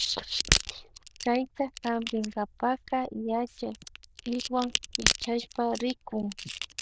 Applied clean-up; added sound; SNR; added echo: neural diffusion model UNIVERSE++.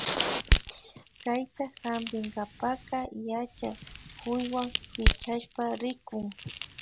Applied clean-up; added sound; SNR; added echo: none; Crack; -1 dB; none.